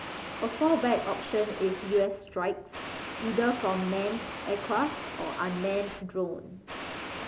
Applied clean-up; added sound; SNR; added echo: none; Water; 8 dB; none.